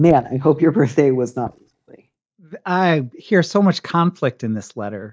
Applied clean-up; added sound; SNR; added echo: neural mask model DeepFilterNet 3.